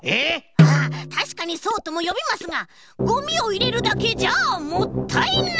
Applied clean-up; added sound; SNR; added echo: none; Snare drum; -1 dB; none.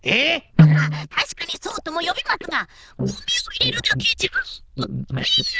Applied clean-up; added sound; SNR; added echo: neural diffusion model UNIVERSE++.